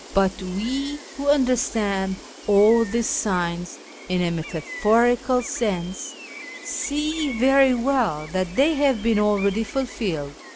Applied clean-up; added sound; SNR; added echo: none; Gull, seagull; 17 dB; none.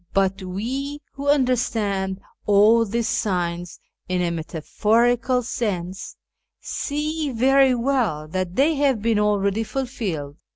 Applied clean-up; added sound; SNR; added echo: none; none; none; none.